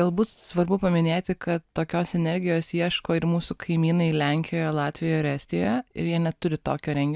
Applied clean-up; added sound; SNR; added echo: none; none; none; none.